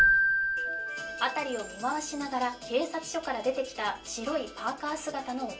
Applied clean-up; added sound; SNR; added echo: none; Keyboard (musical); 0 dB; reverberation time 0.2 s.